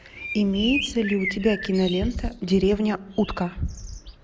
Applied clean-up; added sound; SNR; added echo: none; Bird; 11 dB; none.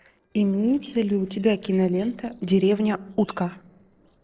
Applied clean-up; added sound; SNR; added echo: neural separator model SepFormer DNS4.